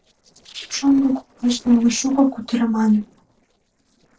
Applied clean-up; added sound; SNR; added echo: neural separator model SepFormer DNS4.